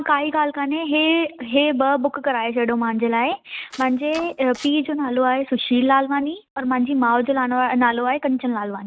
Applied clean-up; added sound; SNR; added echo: neural mask model RNNoise.